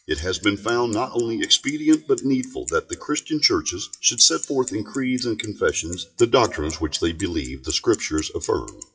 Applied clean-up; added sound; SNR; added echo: classical method WPE with log-MMSE.